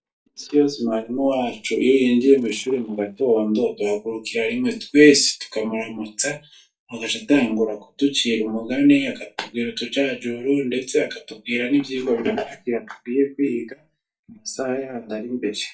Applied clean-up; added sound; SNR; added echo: neural mask model DeepFilterNet 3.